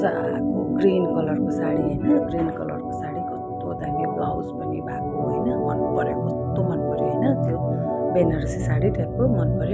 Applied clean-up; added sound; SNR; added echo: none; Organ; -4 dB; none.